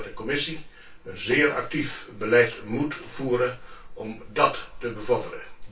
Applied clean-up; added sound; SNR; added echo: none; Gull, seagull / Fowl; 13 dB; reverberation time 0.2 s.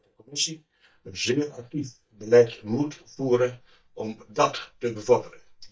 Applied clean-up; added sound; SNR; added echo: neural mask model DeepFilterNet 3.